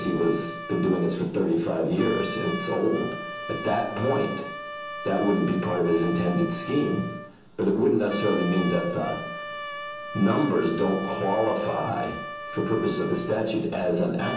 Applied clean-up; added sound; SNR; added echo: none; Trumpet; 11 dB; reverberation time 0.8 s.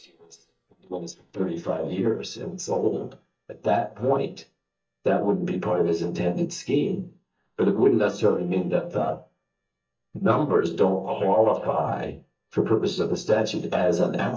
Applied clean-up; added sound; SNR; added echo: neural mask model DeepFilterNet 3.